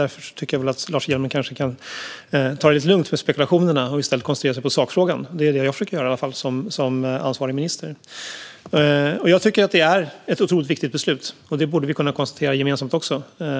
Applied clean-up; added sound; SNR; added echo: none; none; none; none.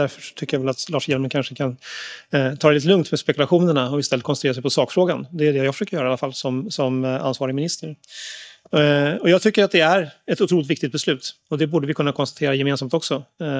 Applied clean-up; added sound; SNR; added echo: neural mask model DeepFilterNet 3.